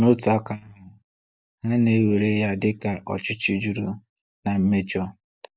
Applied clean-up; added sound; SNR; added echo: neural mask model DeepFilterNet 3.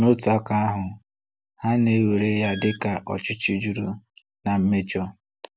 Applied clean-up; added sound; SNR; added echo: none; Alarm; 17 dB; none.